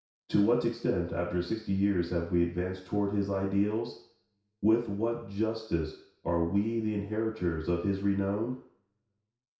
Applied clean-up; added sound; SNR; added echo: none; none; none; reverberation time 0.6 s.